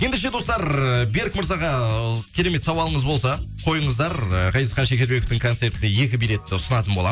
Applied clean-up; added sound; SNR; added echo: none; none; none; none.